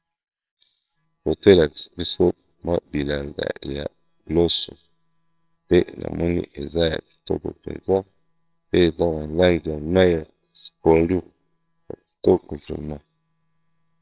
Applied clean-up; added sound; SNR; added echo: neural separator model SepFormer WHAMR!.